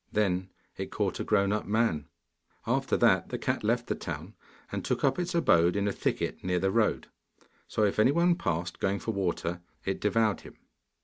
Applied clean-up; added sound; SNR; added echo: none; none; none; none.